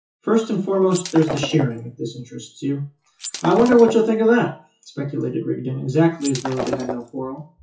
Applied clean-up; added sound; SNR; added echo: classical method WPE with log-MMSE.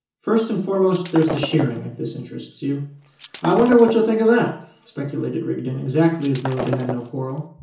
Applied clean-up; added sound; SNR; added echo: none; Shatter; 11 dB; reverberation time 0.6 s.